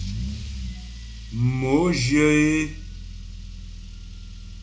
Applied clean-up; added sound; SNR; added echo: none; Engine starting / Accelerating, revving, vroom / Car; 9 dB; reverberation time 0.4 s.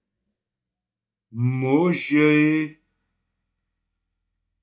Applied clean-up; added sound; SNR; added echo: neural mask model DeepFilterNet 3.